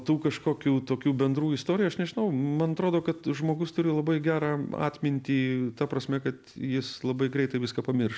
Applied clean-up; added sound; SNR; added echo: none; none; none; none.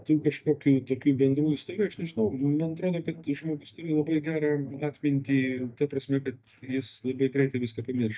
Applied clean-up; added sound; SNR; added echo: neural mask model DeepFilterNet 3.